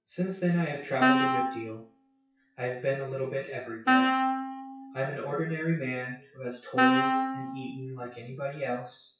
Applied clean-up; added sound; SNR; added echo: classical method WPE with log-MMSE.